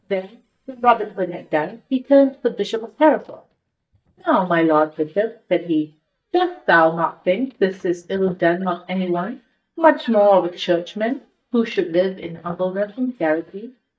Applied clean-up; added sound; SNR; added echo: neural mask model DeepFilterNet 3.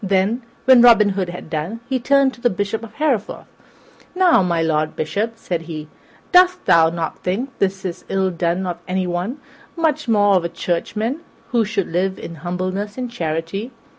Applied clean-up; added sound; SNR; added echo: none; none; none; none.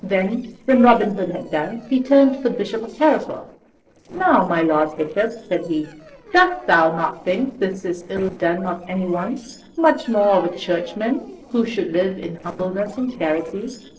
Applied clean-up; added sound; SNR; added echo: neural separator model SepFormer DNS4.